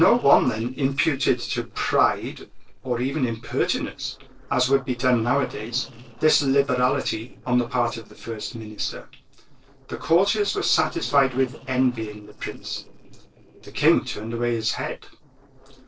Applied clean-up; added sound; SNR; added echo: neural separator model SepFormer DNS4.